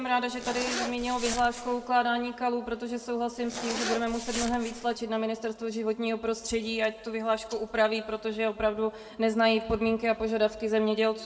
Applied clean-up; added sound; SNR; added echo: none; Zipper (clothing); 8 dB; reverberation time 0.9 s.